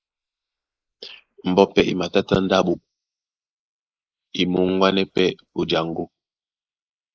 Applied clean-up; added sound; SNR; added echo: neural mask model Resemble Enhance denoiser.